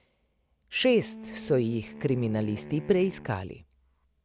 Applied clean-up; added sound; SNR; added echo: none; Wind instrument, woodwind instrument; 16 dB; none.